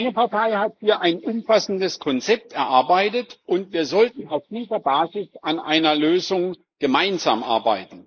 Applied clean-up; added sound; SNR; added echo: neural mask model Resemble Enhance denoiser.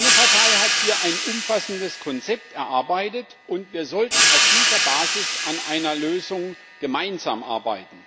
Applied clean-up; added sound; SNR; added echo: none; Cymbal; -4 dB; none.